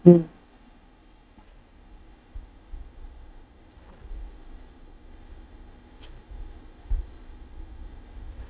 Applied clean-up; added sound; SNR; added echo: neural mask model DeepFilterNet 3.